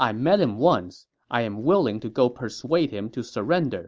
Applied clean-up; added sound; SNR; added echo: none; none; none; none.